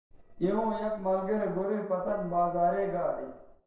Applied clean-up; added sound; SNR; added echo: neural separator model SepFormer DNS4.